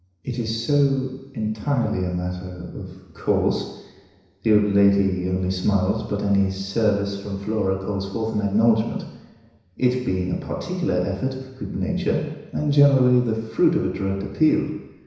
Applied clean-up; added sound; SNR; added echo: none; none; none; reverberation time 1.0 s.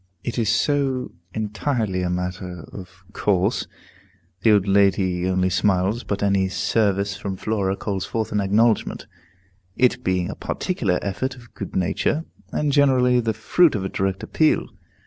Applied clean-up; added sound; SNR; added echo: none; none; none; none.